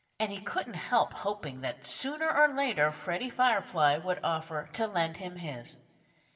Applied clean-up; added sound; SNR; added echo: none; none; none; reverberation time 1.3 s.